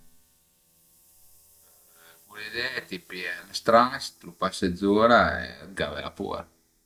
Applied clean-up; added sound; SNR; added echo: neural mask model DeepFilterNet 3.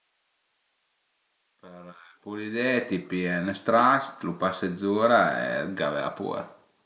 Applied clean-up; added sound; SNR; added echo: none; none; none; none.